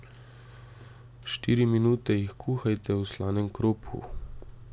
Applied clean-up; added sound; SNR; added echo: none; none; none; none.